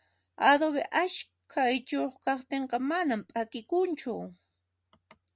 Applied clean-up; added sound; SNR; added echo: none; none; none; none.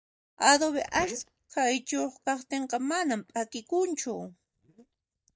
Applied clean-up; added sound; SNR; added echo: neural mask model DeepFilterNet 3.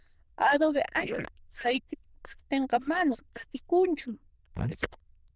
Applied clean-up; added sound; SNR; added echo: neural diffusion model UNIVERSE++.